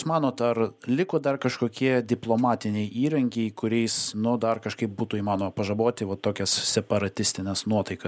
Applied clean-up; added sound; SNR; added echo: none; none; none; none.